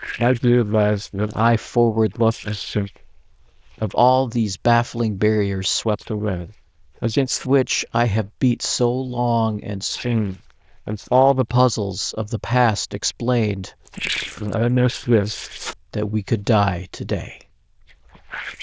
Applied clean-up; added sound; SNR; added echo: neural diffusion model UNIVERSE++.